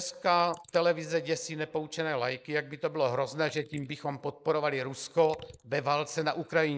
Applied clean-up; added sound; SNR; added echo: neural mask model Resemble Enhance denoiser.